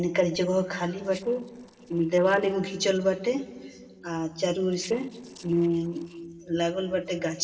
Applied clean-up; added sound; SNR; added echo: neural separator model SepFormer DNS4.